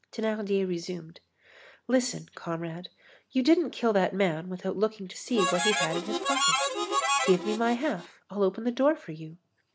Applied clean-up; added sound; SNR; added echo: none; Harmonica; 0 dB; none.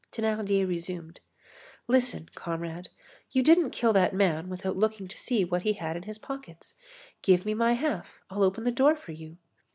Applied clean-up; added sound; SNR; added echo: none; none; none; none.